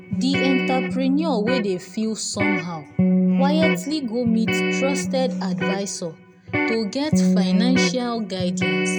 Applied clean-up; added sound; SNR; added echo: none; Electric guitar; -2 dB; none.